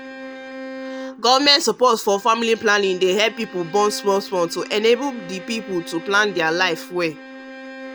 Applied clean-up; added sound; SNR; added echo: none; Bowed string instrument; 16 dB; none.